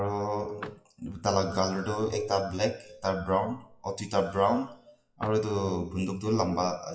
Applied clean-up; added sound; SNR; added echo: classical method WPE with log-MMSE.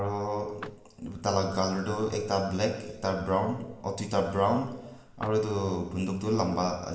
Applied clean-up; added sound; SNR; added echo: none; Vehicle; 20 dB; reverberation time 1.0 s.